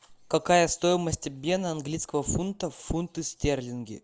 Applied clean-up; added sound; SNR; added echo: none; none; none; none.